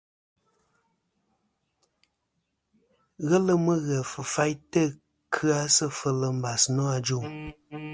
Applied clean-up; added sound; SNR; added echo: none; none; none; none.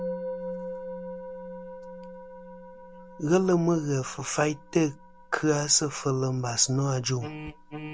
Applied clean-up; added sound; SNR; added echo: none; Musical instrument; 12 dB; none.